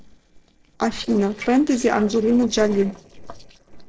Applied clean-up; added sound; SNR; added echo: neural separator model SepFormer DNS4.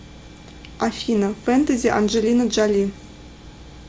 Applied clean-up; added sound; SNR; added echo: none; none; none; none.